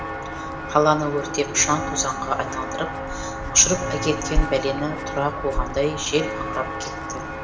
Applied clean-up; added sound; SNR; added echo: none; Walk, footsteps; 4 dB; reverberation time 2.0 s.